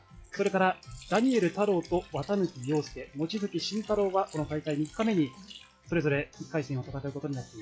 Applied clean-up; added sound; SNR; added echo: classical method log-MMSE.